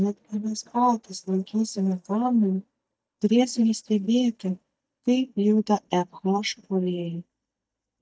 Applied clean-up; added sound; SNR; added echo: neural mask model DeepFilterNet 3.